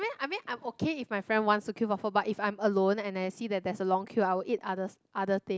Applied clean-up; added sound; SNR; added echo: none; none; none; none.